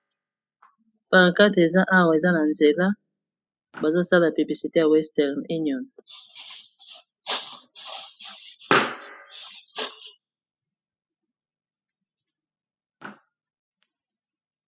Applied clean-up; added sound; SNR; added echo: classical method spectral subtraction.